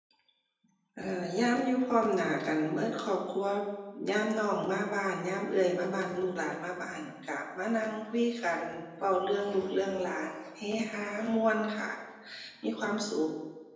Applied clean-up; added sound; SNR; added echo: none; none; none; reverberation time 1.0 s.